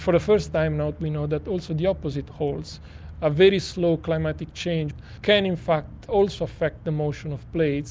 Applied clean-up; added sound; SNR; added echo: none; none; none; none.